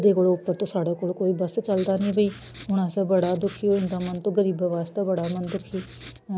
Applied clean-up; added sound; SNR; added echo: none; Writing; 16 dB; none.